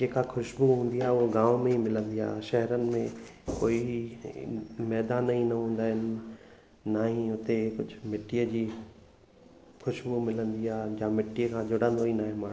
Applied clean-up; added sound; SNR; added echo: none; none; none; none.